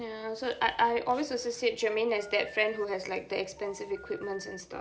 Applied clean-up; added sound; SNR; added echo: none; Telephone; 19 dB; none.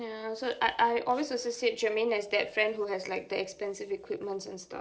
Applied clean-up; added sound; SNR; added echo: neural separator model SepFormer DNS4.